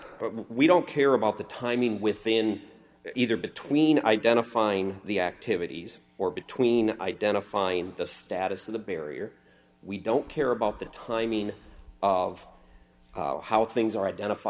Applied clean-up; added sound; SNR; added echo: none; none; none; none.